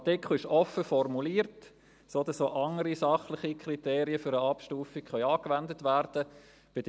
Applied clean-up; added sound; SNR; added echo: none; none; none; none.